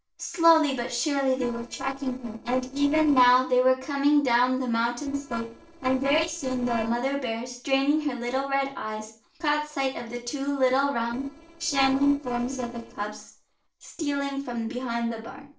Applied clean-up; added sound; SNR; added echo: neural separator model SepFormer DNS4.